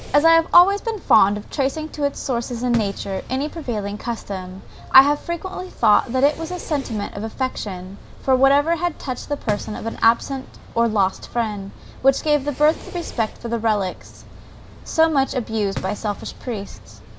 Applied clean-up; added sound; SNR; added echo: none; Fireworks; 17 dB; none.